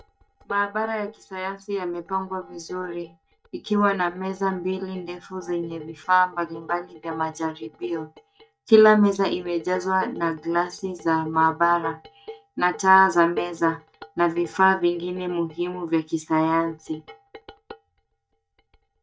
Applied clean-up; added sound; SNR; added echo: neural mask model DeepFilterNet 3.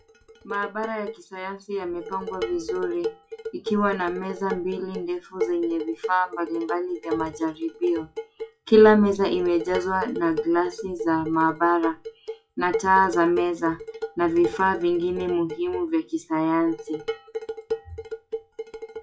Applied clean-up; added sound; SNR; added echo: classical method WPE with log-MMSE.